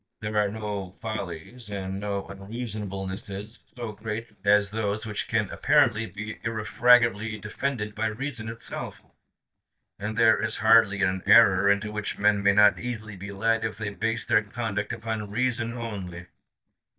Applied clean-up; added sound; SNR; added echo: neural mask model DeepFilterNet 3.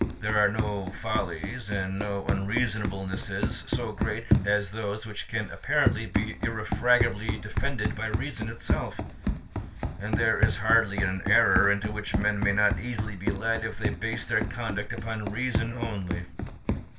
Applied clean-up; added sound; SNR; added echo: none; Run; 2 dB; reverberation time 0.2 s.